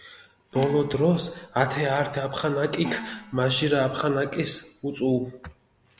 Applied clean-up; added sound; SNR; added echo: none; Gong; 16 dB; none.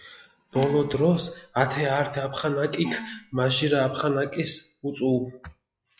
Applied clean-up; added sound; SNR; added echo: classical method log-MMSE.